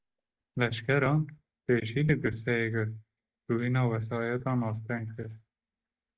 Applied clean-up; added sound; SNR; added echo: neural mask model DeepFilterNet 3.